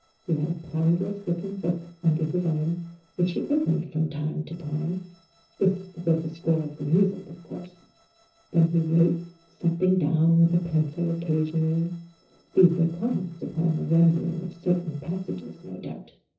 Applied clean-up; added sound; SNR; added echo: neural separator model SepFormer DNS4.